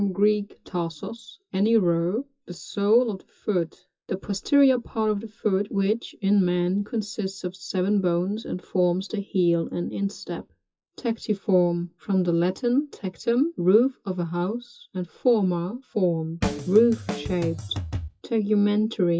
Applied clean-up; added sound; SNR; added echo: classical method WPE with log-MMSE.